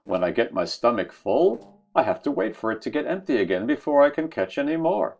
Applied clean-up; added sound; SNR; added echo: neural separator model SepFormer DNS4.